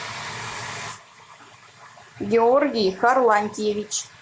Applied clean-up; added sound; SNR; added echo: none; none; none; none.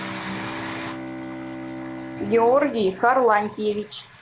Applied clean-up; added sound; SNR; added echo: none; Bowed string instrument; 12 dB; none.